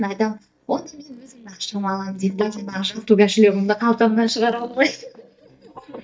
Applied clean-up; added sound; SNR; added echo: neural mask model DeepFilterNet 3.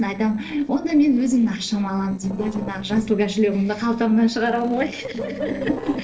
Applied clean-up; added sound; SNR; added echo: neural separator model SepFormer DNS4.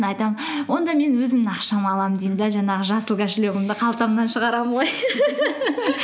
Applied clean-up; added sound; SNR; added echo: none; none; none; none.